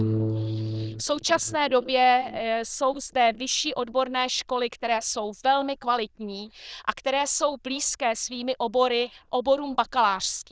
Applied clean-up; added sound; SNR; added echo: neural diffusion model UNIVERSE++.